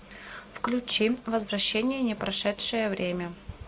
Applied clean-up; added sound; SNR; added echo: none; none; none; none.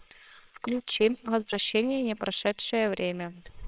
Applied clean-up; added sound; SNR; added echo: neural separator model SepFormer WHAMR!.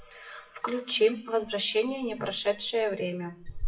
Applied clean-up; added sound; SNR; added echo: classical method WPE with log-MMSE.